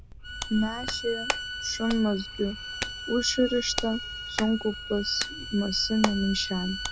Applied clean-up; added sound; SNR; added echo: none; Hands + Bowed string instrument; 6 dB; none.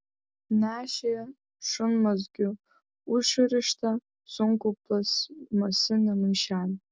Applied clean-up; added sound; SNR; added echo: none; none; none; none.